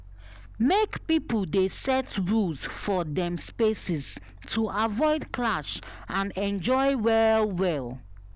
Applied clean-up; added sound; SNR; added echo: none; Mechanical fan; 18 dB; none.